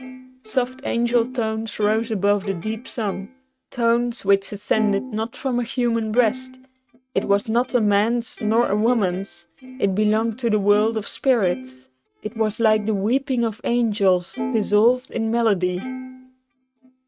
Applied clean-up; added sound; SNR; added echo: neural mask model RNNoise.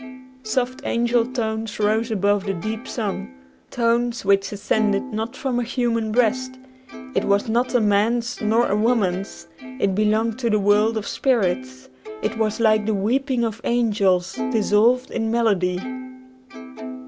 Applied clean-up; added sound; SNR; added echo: none; Plucked string instrument; 12 dB; none.